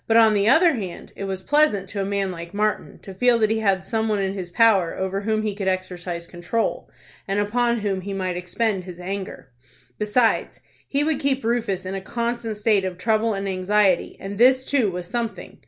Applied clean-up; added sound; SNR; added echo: none; none; none; none.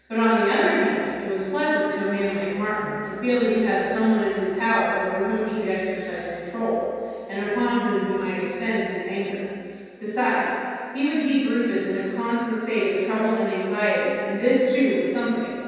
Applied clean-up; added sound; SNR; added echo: none; none; none; reverberation time 2.1 s.